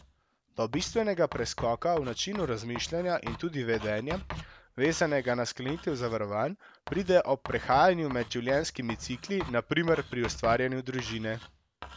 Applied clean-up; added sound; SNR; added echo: none; Writing; 14 dB; none.